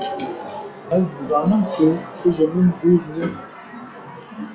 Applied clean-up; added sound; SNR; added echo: classical method log-MMSE.